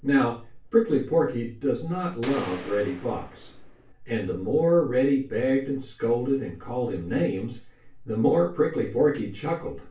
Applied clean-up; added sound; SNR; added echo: none; Gunshot, gunfire; 15 dB; reverberation time 0.3 s.